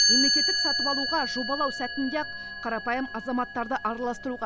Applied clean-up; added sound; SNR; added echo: none; Chime; -2 dB; none.